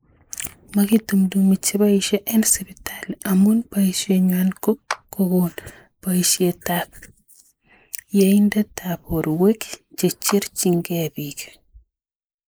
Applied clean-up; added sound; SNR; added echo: neural mask model Resemble Enhance denoiser.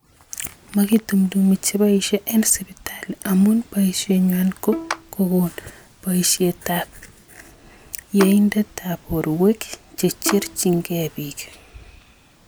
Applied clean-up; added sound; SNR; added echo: none; Bowed string instrument + Clapping; 13 dB; none.